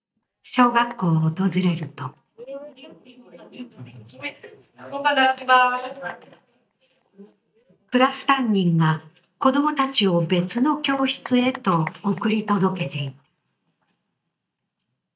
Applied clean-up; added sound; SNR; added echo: neural mask model DeepFilterNet 3.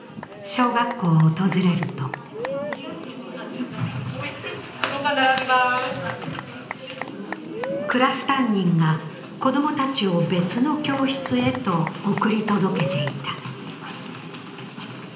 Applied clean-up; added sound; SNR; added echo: none; Applause / Cheering / Clapping; 11 dB; reverberation time 0.8 s.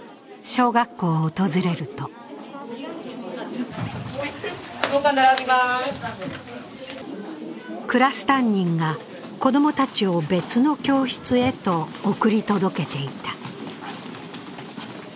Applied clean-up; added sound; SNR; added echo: none; none; none; none.